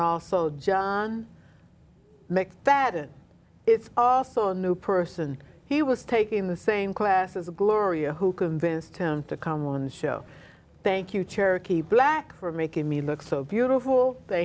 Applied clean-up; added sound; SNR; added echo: none; none; none; none.